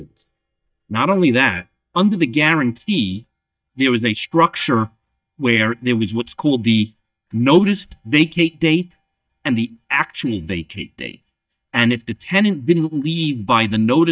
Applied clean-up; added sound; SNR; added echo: neural mask model DeepFilterNet 3.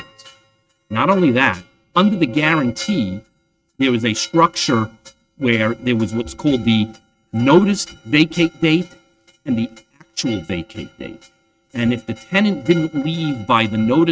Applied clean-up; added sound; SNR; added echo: neural mask model RNNoise.